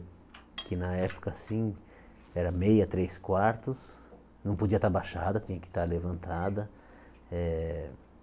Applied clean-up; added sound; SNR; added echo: none; Cutlery, silverware; 16 dB; none.